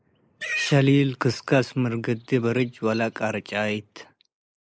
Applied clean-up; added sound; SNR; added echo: neural mask model Resemble Enhance denoiser.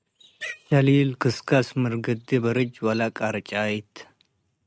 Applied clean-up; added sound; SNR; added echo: neural mask model RNNoise.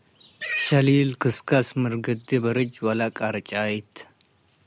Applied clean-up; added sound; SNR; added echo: none; Livestock, farm animals, working animals; 15 dB; none.